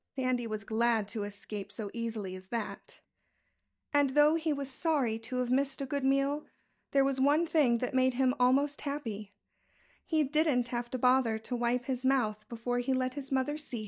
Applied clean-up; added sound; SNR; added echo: neural mask model DeepFilterNet 3.